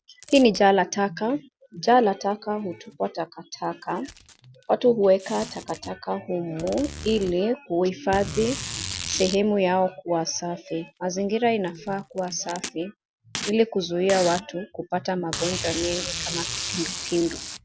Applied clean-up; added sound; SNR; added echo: none; Packing tape, duct tape; 12 dB; none.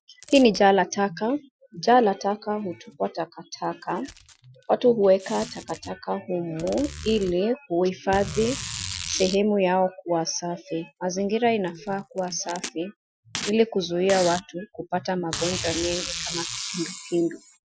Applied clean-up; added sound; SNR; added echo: classical method Wiener filter.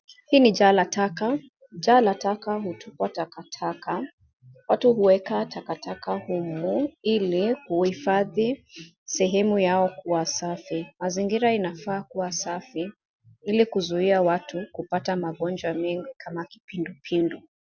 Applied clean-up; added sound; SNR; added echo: none; none; none; none.